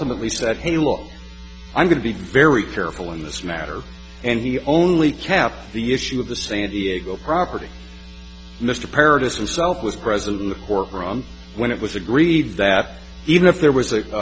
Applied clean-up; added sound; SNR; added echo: none; none; none; none.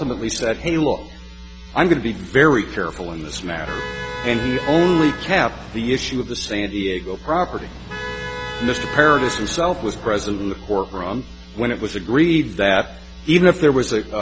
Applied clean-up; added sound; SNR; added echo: none; Motor vehicle (road); 10 dB; none.